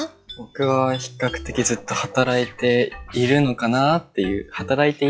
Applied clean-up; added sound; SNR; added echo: classical method log-MMSE.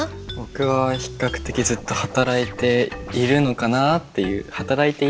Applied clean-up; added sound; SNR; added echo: none; Scratching (performance technique); 18 dB; none.